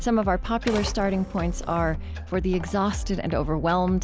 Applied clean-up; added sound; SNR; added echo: none; Typewriter; 15 dB; none.